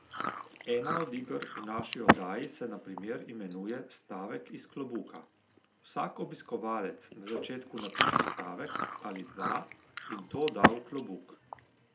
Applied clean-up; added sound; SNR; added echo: none; Chewing, mastication; -4 dB; none.